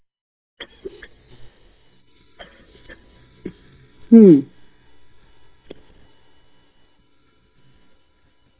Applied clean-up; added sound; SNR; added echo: neural mask model DeepFilterNet 3.